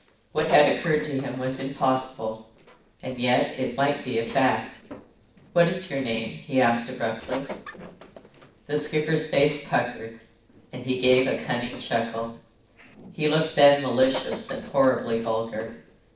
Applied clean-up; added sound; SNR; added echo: neural separator model SepFormer DNS4.